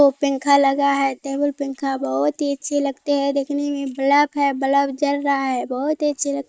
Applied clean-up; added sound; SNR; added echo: neural mask model Resemble Enhance denoiser.